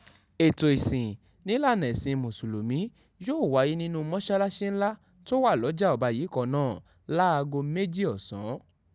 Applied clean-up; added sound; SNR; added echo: none; none; none; none.